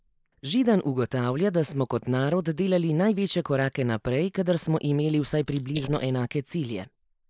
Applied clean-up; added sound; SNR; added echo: neural mask model Resemble Enhance denoiser.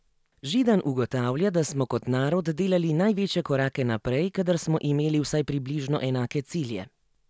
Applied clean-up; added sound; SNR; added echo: none; none; none; none.